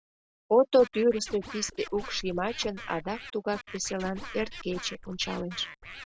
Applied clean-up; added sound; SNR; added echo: none; Scratching (performance technique) + Splash, splatter; 13 dB; none.